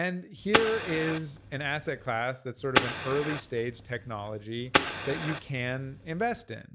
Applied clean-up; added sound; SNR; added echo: none; Fire; 0 dB; none.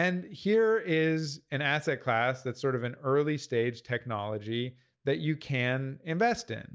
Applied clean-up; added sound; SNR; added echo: none; none; none; none.